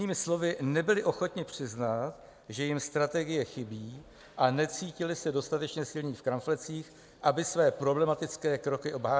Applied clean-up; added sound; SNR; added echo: none; none; none; none.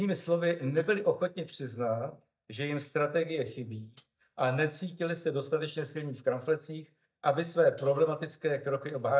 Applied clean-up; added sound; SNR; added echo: neural mask model DeepFilterNet 3.